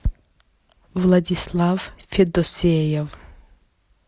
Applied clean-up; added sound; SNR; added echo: none; none; none; none.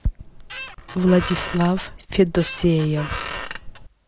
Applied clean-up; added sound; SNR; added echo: none; Squeak; 10 dB; none.